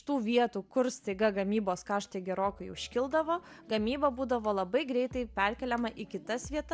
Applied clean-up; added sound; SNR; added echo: none; none; none; none.